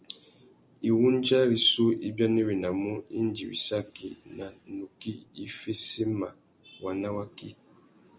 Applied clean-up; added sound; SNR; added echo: none; none; none; none.